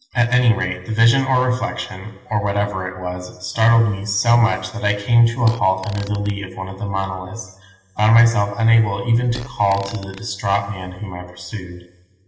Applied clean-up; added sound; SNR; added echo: none; Fart; 18 dB; reverberation time 1.6 s.